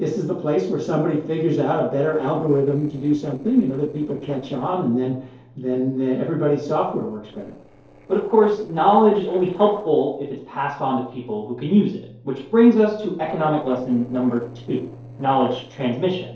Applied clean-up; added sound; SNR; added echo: neural separator model SepFormer DNS4.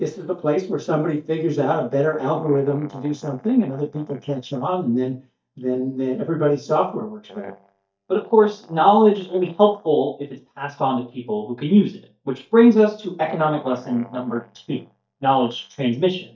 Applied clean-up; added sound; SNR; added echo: neural mask model DeepFilterNet 3.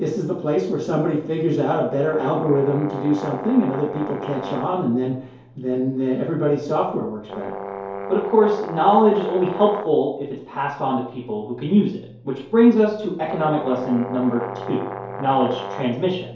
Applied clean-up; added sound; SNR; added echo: none; Brass instrument; 10 dB; reverberation time 2.4 s.